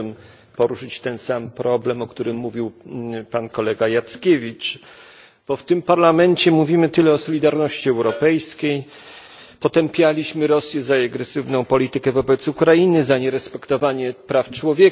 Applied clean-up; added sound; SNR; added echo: none; Cowbell; 20 dB; none.